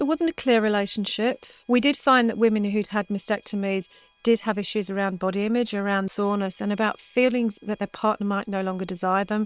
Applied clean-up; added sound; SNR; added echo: neural separator model SepFormer WHAM!.